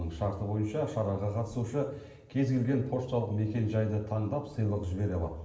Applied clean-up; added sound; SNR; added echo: none; none; none; reverberation time 0.9 s.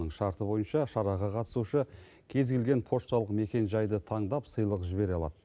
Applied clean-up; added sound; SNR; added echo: none; none; none; none.